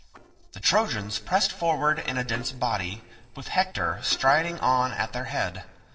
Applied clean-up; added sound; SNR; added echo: neural separator model SepFormer DNS4.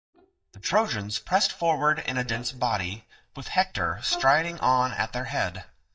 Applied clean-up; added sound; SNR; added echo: neural mask model DeepFilterNet 3.